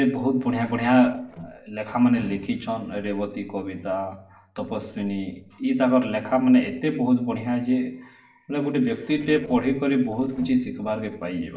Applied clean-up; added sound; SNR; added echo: neural separator model SepFormer DNS4.